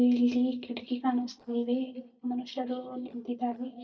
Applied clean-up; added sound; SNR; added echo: neural mask model DeepFilterNet 3.